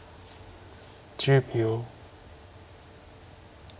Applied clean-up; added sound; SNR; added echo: none; none; none; none.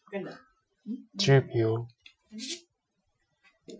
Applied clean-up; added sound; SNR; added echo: classical method Wiener filter.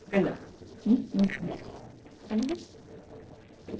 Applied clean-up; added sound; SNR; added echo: neural separator model SepFormer DNS4.